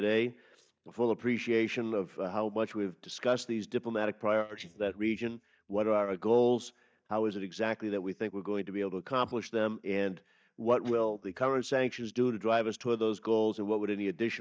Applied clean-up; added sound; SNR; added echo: neural mask model DeepFilterNet 3.